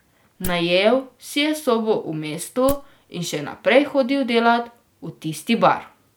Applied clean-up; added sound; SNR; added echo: none; Wood; 12 dB; none.